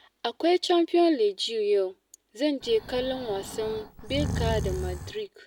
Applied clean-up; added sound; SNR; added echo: none; Breathing; 6 dB; none.